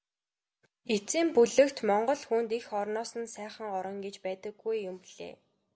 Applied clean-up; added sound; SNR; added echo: none; none; none; none.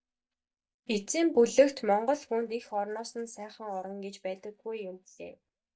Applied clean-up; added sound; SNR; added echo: neural mask model DeepFilterNet 3.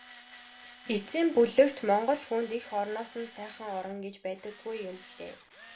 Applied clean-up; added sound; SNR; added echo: none; Tools; 20 dB; reverberation time 0.2 s.